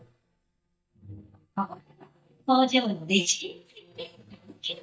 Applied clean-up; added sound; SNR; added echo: neural mask model DeepFilterNet 3.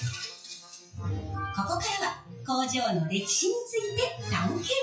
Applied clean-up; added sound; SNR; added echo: classical method WPE with log-MMSE.